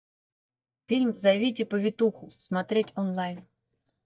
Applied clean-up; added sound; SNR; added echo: neural mask model DeepFilterNet 3.